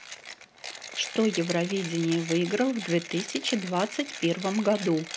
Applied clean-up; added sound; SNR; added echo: none; Mechanisms; 11 dB; none.